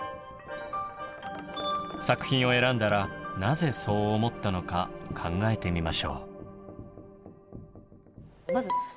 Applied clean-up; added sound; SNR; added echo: none; Wind chime; 16 dB; none.